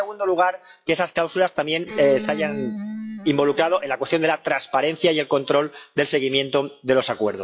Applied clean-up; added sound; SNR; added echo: classical method log-MMSE.